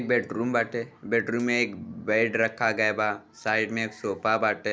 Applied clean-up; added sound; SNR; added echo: none; none; none; none.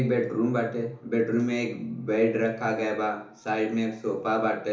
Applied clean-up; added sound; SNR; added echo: none; none; none; reverberation time 0.7 s.